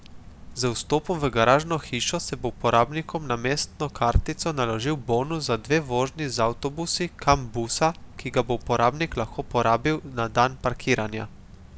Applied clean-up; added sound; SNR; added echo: none; Drip / Water; 19 dB; none.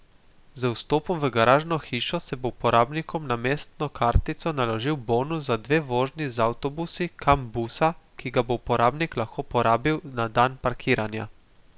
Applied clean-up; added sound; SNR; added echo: none; none; none; none.